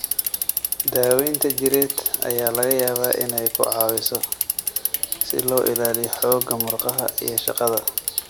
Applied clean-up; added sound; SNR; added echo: none; Bicycle; 1 dB; none.